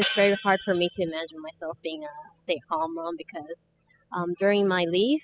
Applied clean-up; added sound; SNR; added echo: classical method spectral subtraction.